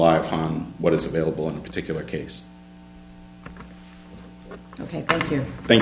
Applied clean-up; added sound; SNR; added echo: none; none; none; none.